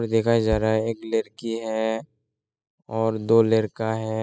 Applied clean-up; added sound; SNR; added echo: classical method spectral subtraction.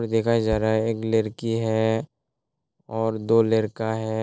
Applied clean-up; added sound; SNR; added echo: neural separator model SepFormer DNS4.